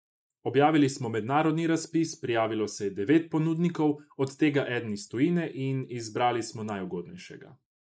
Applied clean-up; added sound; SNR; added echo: neural mask model Resemble Enhance denoiser.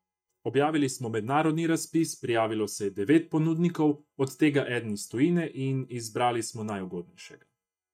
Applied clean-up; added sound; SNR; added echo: neural mask model DeepFilterNet 3.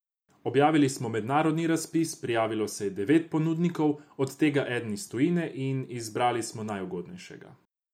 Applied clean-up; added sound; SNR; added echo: none; none; none; none.